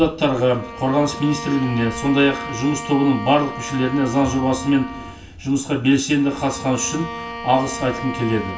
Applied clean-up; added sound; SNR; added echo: none; Bowed string instrument; 12 dB; reverberation time 0.2 s.